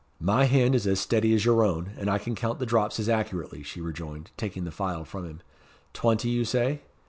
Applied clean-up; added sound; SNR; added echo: none; none; none; none.